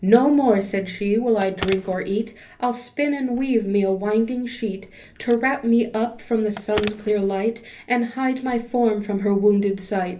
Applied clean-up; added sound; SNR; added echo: none; Telephone; 19 dB; reverberation time 0.3 s.